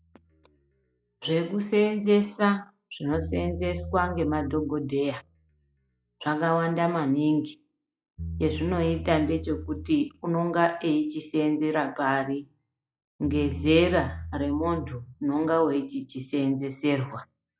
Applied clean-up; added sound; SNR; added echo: classical method log-MMSE.